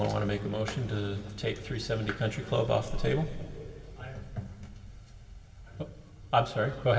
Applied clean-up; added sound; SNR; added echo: none; none; none; reverberation time 2.4 s.